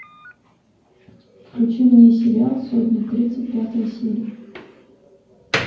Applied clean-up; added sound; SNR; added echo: none; Slam; 16 dB; reverberation time 0.9 s.